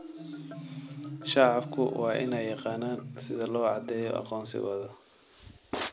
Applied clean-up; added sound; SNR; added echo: none; Marimba, xylophone; 11 dB; none.